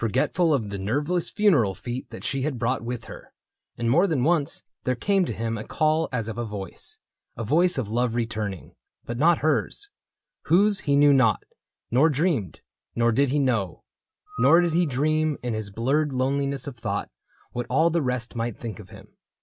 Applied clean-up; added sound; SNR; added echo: none; Screech / Glass; 13 dB; none.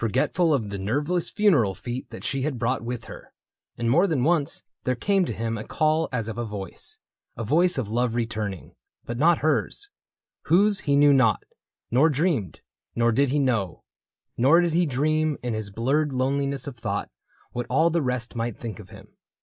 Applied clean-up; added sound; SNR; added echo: neural mask model Resemble Enhance denoiser.